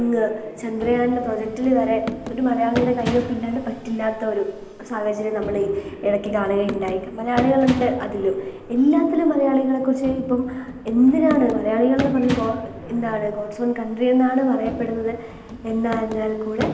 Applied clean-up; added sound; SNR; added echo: none; Run; 12 dB; none.